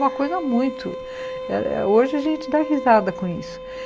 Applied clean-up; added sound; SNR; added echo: none; Bowed string instrument; 10 dB; none.